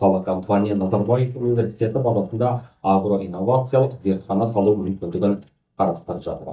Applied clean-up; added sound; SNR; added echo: neural mask model DeepFilterNet 3.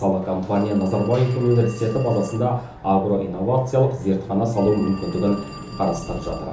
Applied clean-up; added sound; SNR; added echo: none; Telephone; 19 dB; reverberation time 1.2 s.